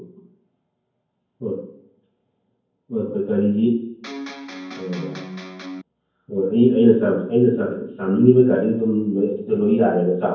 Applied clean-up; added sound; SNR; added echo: none; Electric guitar; 13 dB; reverberation time 0.9 s.